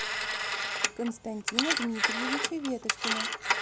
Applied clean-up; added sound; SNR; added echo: none; Telephone; -5 dB; none.